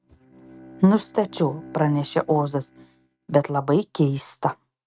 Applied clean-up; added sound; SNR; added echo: neural mask model RNNoise.